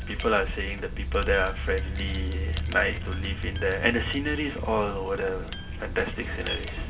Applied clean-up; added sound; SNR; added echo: none; Wind chime; 3 dB; reverberation time 0.2 s.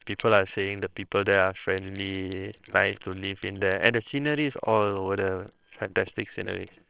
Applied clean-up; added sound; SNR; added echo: neural separator model SepFormer WHAMR!.